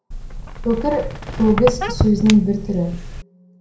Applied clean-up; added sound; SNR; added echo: none; Squeak; 6 dB; reverberation time 0.5 s.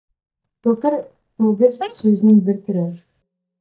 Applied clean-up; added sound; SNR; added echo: neural mask model DeepFilterNet 3.